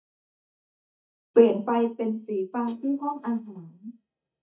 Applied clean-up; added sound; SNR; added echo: neural mask model DeepFilterNet 3.